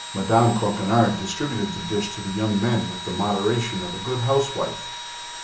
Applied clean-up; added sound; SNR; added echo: none; Engine / Drill; 10 dB; reverberation time 0.8 s.